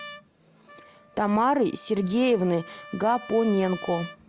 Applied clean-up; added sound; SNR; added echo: none; Trumpet; 18 dB; none.